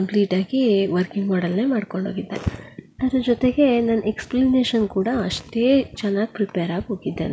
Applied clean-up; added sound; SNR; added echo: none; none; none; none.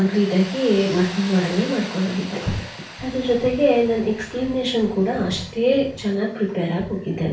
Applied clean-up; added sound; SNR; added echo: none; Tools; 17 dB; reverberation time 0.4 s.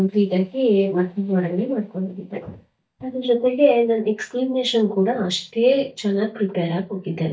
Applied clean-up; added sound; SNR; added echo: neural mask model DeepFilterNet 3.